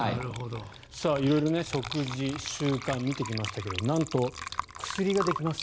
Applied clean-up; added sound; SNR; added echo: none; Water / Liquid; 9 dB; none.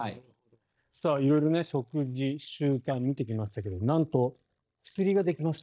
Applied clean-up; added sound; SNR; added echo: neural mask model DeepFilterNet 3.